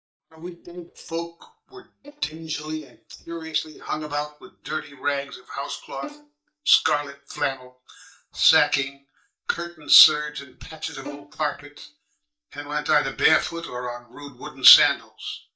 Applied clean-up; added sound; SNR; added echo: neural mask model DeepFilterNet 3.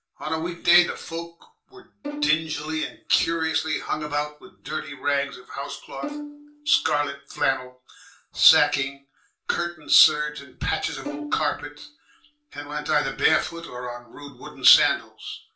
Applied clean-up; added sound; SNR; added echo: neural separator model SepFormer DNS4.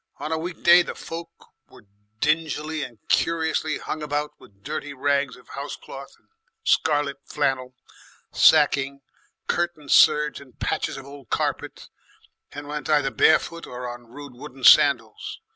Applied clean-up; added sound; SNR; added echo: none; none; none; none.